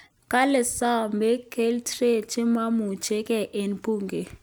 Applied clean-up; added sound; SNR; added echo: none; none; none; none.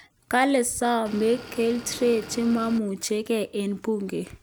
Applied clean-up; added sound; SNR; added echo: none; Motor vehicle (road) / Engine; 15 dB; none.